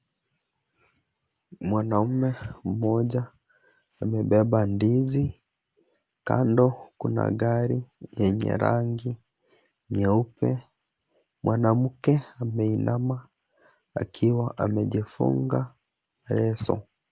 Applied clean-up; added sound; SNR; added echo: none; none; none; none.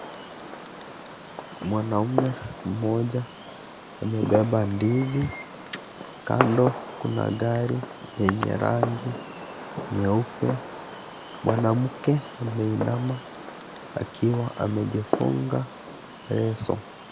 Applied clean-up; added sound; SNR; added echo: none; Fireworks; 8 dB; none.